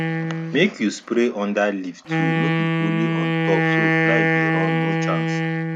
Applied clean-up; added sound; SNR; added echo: none; Wind instrument, woodwind instrument; -4 dB; none.